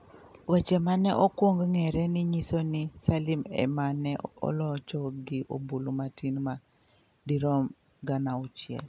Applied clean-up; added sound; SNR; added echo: none; none; none; none.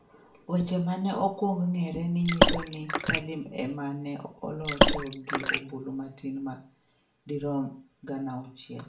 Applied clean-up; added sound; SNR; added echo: none; Water / Splash, splatter; -5 dB; reverberation time 0.4 s.